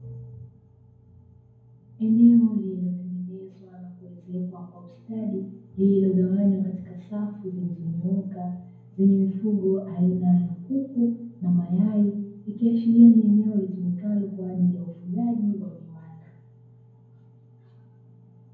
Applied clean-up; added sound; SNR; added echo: none; none; none; reverberation time 0.9 s.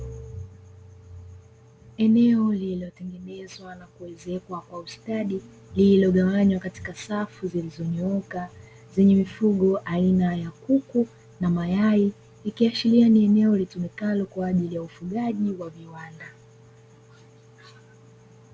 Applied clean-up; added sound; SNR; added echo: none; none; none; none.